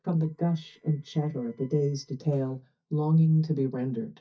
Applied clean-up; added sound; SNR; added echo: neural mask model DeepFilterNet 3.